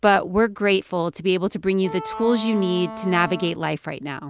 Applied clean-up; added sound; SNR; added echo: none; Wind instrument, woodwind instrument; 13 dB; none.